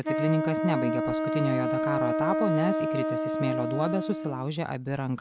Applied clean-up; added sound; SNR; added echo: none; Wind instrument, woodwind instrument; -1 dB; none.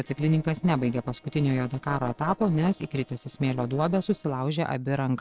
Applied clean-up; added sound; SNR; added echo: neural separator model SepFormer DNS4.